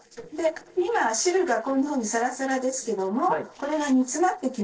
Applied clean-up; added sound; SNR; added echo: neural separator model SepFormer DNS4.